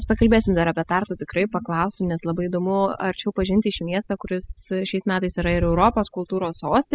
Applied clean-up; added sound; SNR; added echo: classical method spectral subtraction.